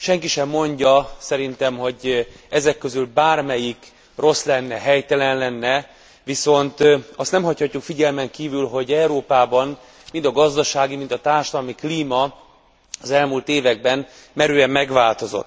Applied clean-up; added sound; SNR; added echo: none; none; none; none.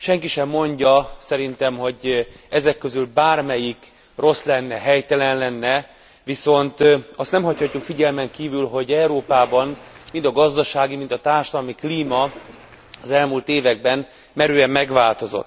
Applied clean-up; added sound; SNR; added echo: none; Cough; 19 dB; none.